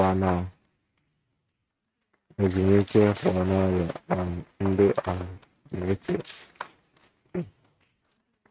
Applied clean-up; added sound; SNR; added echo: neural mask model RNNoise.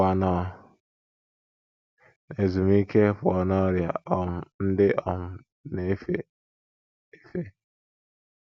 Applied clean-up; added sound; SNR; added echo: none; none; none; none.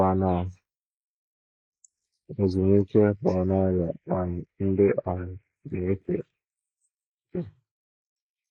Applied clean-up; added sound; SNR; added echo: neural mask model Resemble Enhance denoiser.